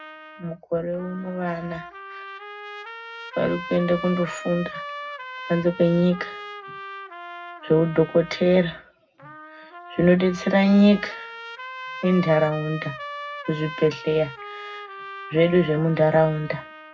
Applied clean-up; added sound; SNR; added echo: none; Trumpet; 14 dB; reverberation time 0.4 s.